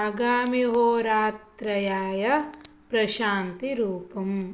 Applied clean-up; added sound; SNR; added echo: none; none; none; none.